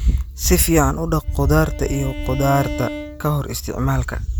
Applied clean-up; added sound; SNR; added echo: none; Bowed string instrument; 15 dB; none.